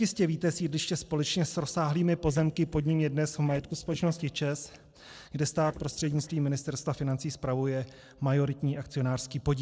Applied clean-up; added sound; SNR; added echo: neural separator model SepFormer DNS4.